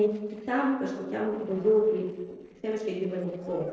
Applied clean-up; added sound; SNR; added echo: neural separator model SepFormer DNS4.